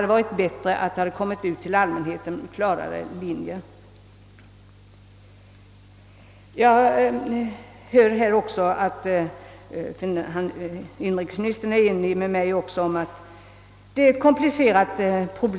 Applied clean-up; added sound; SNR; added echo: none; none; none; none.